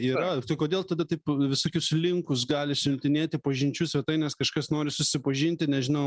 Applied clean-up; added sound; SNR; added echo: none; none; none; none.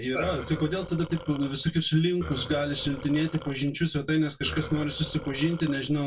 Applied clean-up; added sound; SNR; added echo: none; Burping, eructation; 14 dB; reverberation time 0.1 s.